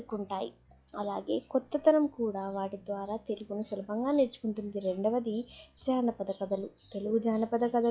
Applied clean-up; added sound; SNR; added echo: classical method log-MMSE.